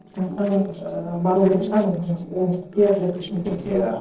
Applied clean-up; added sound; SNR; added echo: neural separator model SepFormer DNS4.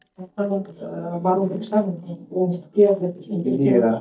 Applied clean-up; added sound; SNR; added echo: neural mask model DeepFilterNet 3.